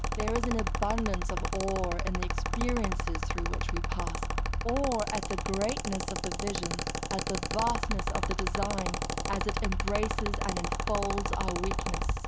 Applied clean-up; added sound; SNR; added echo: none; Mechanical fan; -4 dB; none.